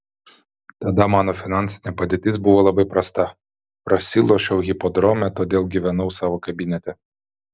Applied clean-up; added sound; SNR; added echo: none; none; none; none.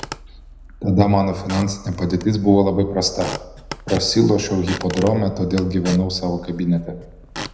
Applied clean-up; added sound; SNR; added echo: none; Squeak / Wood; 14 dB; reverberation time 0.8 s.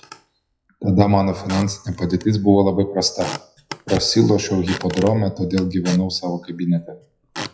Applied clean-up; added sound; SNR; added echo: classical method WPE with log-MMSE.